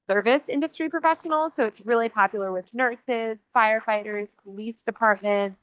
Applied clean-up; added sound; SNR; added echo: neural mask model DeepFilterNet 3.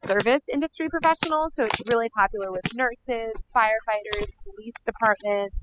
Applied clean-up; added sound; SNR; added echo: classical method spectral subtraction.